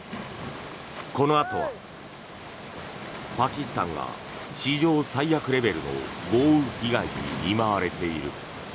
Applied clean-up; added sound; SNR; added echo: none; Waves, surf; 11 dB; none.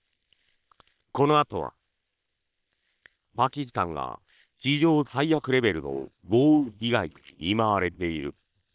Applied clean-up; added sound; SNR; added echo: neural separator model SepFormer WHAM!.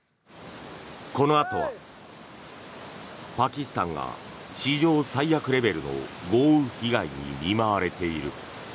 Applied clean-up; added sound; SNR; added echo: none; none; none; none.